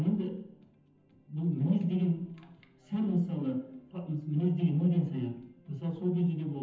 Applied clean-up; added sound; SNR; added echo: none; none; none; reverberation time 0.8 s.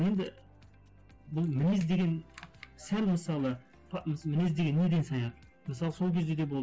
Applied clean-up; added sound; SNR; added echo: none; none; none; none.